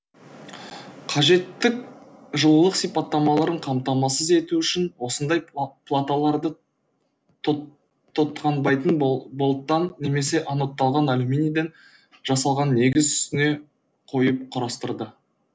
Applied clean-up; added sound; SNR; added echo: none; none; none; none.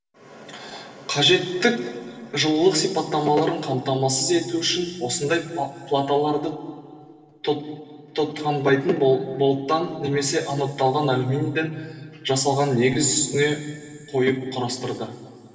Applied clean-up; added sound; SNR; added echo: none; none; none; reverberation time 2.7 s.